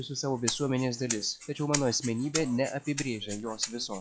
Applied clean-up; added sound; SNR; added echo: classical method log-MMSE.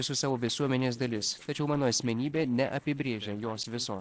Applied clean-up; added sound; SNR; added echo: neural separator model SepFormer DNS4.